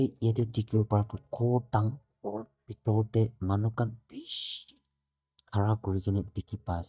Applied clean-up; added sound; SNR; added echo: neural mask model DeepFilterNet 3.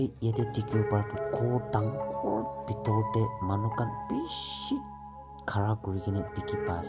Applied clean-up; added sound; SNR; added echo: none; Piano; 6 dB; none.